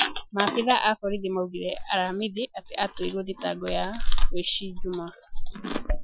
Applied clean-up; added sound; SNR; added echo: classical method Wiener filter.